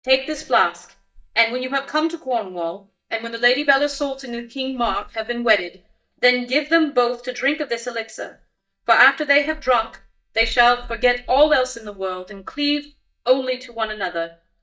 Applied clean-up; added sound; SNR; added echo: neural mask model DeepFilterNet 3.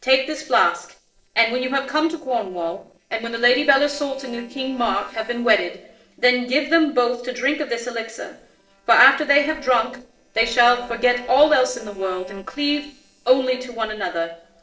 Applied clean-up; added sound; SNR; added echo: neural separator model SepFormer DNS4.